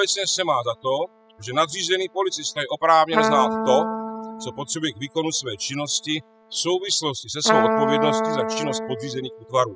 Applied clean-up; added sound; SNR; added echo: classical method spectral subtraction.